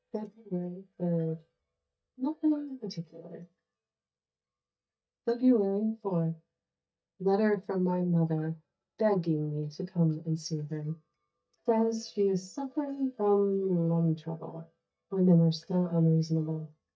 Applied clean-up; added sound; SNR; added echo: neural mask model DeepFilterNet 3.